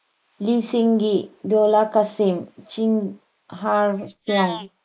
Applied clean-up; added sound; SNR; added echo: neural mask model Resemble Enhance denoiser.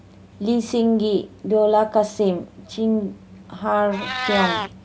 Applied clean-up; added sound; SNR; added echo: none; Meow; 11 dB; none.